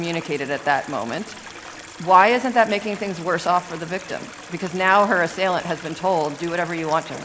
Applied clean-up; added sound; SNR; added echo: none; Stream; 17 dB; none.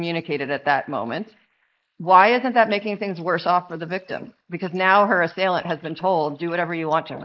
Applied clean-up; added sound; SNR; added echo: neural mask model Resemble Enhance denoiser.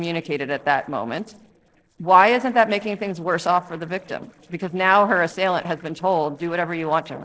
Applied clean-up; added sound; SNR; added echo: neural separator model SepFormer DNS4.